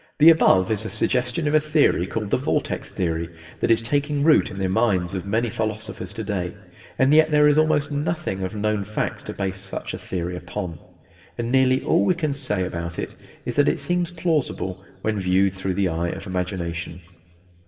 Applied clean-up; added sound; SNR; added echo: none; none; none; reverberation time 2.8 s.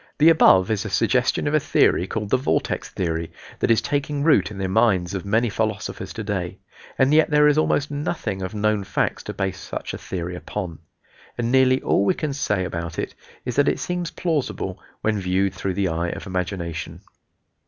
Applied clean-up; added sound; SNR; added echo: none; none; none; none.